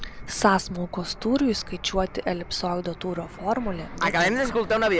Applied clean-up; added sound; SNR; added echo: none; Fixed-wing aircraft, airplane; 1 dB; none.